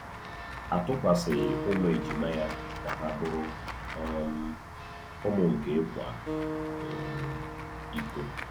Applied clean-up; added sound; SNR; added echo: none; Walk, footsteps / Run / Bell + Acoustic guitar; 5 dB; none.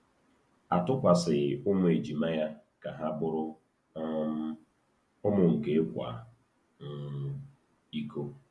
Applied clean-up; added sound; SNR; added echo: none; none; none; none.